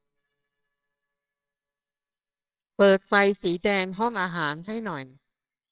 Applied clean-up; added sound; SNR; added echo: neural separator model SepFormer WHAMR!.